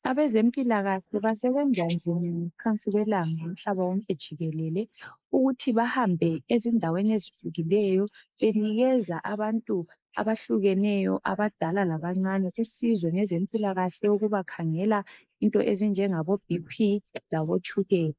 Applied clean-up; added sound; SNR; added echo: neural mask model Resemble Enhance denoiser.